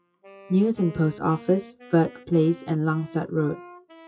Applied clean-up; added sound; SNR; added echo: classical method WPE with log-MMSE.